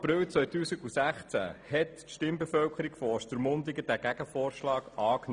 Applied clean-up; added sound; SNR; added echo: none; none; none; none.